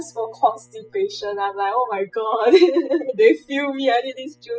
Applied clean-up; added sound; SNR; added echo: classical method spectral subtraction.